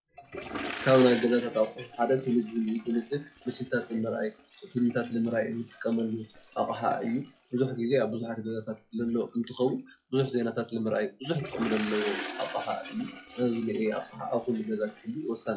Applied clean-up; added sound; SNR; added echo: classical method WPE with log-MMSE.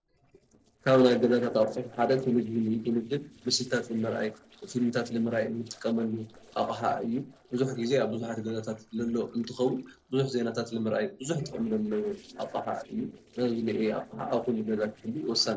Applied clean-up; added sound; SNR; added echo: neural separator model SepFormer DNS4.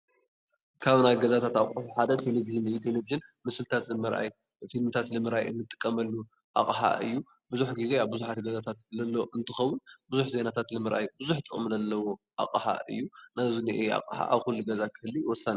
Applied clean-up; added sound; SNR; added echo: none; none; none; none.